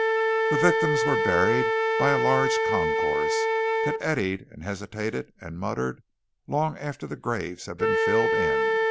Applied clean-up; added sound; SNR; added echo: none; Wind instrument, woodwind instrument; -3 dB; none.